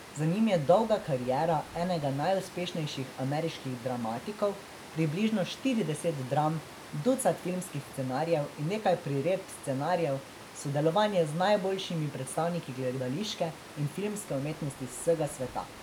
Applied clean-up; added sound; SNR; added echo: none; Water; 16 dB; none.